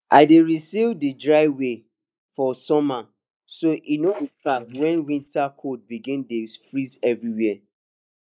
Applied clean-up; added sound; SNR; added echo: neural mask model Resemble Enhance denoiser.